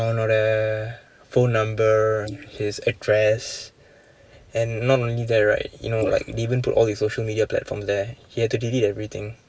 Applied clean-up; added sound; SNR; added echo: neural mask model Resemble Enhance denoiser.